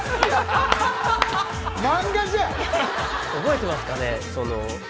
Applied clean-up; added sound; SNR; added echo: none; Wind instrument, woodwind instrument; 16 dB; none.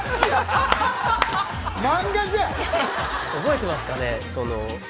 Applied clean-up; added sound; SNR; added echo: none; none; none; none.